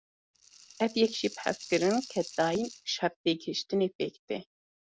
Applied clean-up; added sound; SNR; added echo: none; Rattle (instrument); 15 dB; none.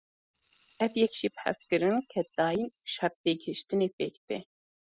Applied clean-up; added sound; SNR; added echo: classical method spectral subtraction.